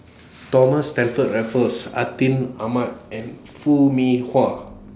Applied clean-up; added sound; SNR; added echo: none; none; none; none.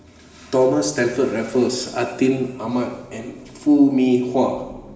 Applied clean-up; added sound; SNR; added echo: none; none; none; reverberation time 2.6 s.